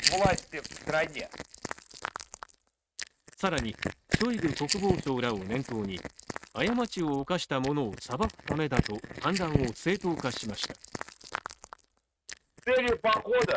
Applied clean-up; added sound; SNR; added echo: neural mask model RNNoise.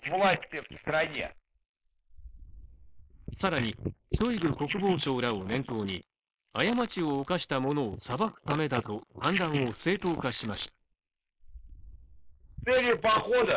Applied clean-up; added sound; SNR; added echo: neural mask model Resemble Enhance denoiser.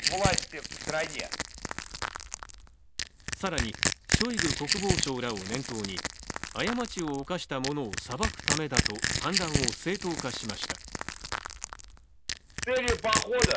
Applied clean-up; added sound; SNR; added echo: none; Crushing; -1 dB; none.